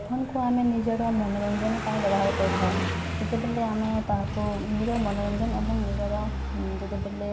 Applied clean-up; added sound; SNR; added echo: none; Car passing by; 4 dB; reverberation time 0.7 s.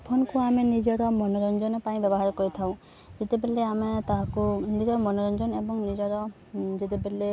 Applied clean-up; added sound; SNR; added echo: none; none; none; none.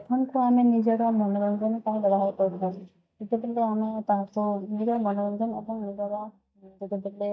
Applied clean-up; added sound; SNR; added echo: neural mask model DeepFilterNet 3.